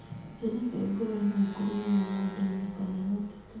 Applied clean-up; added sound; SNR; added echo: none; Motorcycle; 17 dB; reverberation time 0.9 s.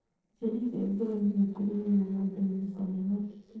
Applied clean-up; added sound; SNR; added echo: neural separator model SepFormer DNS4.